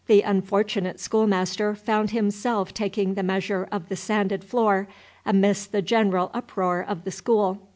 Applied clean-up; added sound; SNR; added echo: none; none; none; none.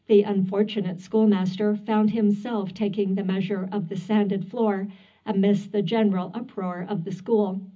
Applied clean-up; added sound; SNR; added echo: none; none; none; reverberation time 0.4 s.